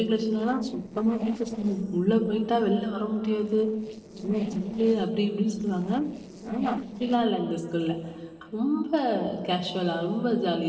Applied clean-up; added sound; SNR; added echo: neural separator model SepFormer DNS4.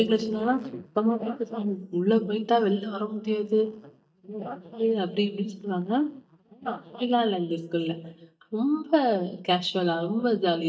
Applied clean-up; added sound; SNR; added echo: neural mask model DeepFilterNet 3.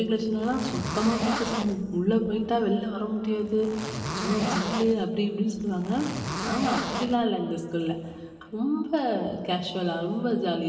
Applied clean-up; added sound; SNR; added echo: none; Zipper (clothing); 5 dB; reverberation time 2.0 s.